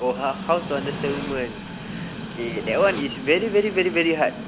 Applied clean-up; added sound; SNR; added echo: none; Train; 9 dB; none.